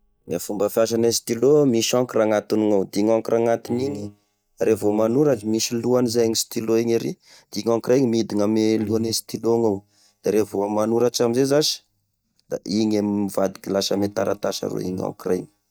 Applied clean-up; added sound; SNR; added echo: neural mask model DeepFilterNet 3.